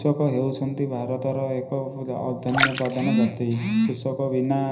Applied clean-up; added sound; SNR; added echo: none; Splash, splatter; 6 dB; reverberation time 0.4 s.